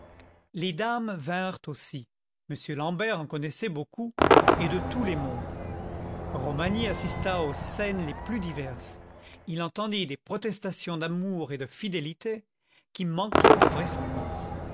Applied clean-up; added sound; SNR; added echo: none; Crowd / Cheering / Fireworks; -2 dB; none.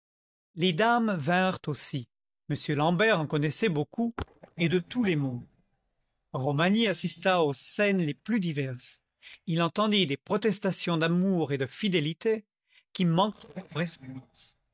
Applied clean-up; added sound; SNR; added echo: neural mask model DeepFilterNet 3.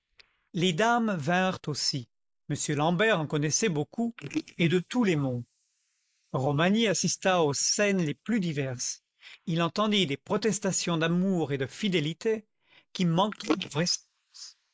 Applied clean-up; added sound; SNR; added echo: neural mask model Resemble Enhance denoiser.